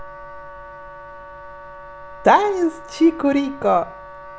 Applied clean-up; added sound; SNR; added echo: none; Wind instrument, woodwind instrument; 17 dB; none.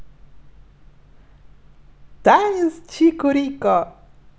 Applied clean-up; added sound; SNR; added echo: none; none; none; none.